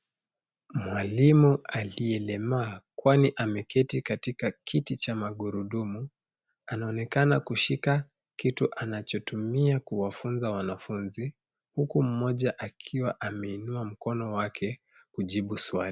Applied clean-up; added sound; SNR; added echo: none; none; none; none.